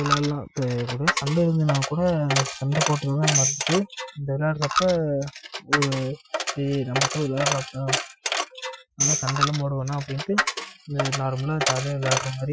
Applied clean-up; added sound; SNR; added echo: classical method Wiener filter.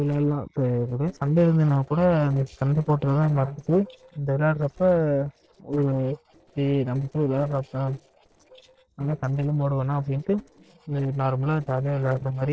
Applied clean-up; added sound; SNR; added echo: neural separator model SepFormer DNS4.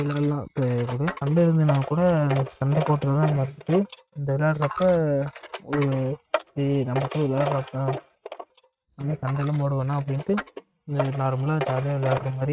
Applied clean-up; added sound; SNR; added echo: neural mask model RNNoise.